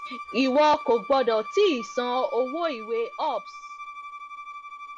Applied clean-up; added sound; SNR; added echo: none; Bowed string instrument; 13 dB; none.